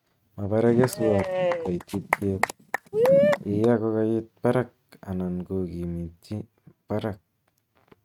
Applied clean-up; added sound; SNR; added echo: neural mask model RNNoise.